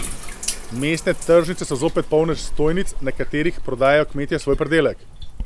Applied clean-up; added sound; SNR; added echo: none; Bathtub (filling or washing); 5 dB; none.